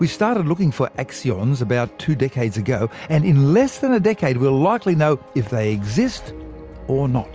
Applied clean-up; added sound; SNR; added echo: none; none; none; none.